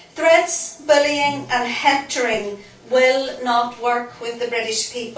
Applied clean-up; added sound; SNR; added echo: none; none; none; reverberation time 0.3 s.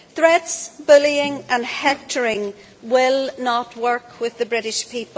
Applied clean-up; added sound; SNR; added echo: none; none; none; none.